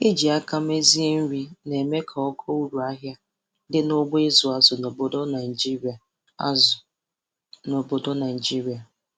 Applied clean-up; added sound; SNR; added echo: none; none; none; none.